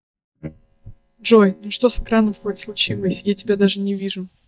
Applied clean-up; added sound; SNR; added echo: neural mask model DeepFilterNet 3.